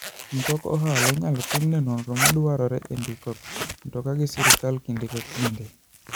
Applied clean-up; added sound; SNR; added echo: none; Zipper (clothing); 2 dB; none.